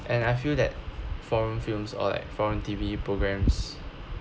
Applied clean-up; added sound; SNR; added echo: none; none; none; none.